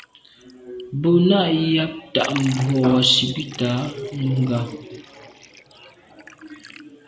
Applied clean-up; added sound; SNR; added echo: none; Liquid; 19 dB; none.